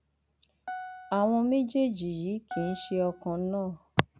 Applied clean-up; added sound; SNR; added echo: none; Piano; 15 dB; none.